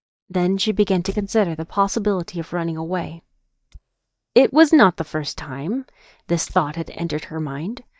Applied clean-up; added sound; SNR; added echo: neural mask model DeepFilterNet 3.